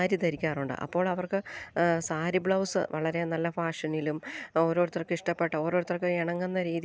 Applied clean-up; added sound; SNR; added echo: none; none; none; none.